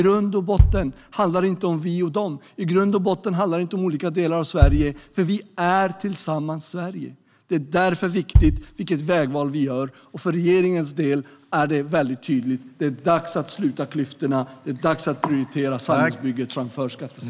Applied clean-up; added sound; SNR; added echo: none; Bass drum; 1 dB; none.